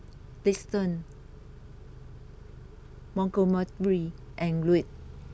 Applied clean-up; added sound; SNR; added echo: none; Idling / Accelerating, revving, vroom / Car; 15 dB; none.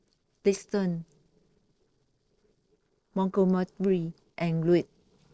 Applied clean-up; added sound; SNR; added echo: neural separator model SepFormer DNS4.